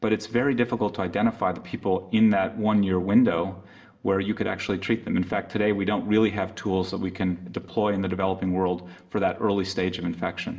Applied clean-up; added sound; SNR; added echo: none; none; none; reverberation time 0.6 s.